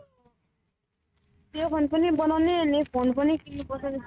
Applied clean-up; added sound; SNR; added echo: neural mask model RNNoise.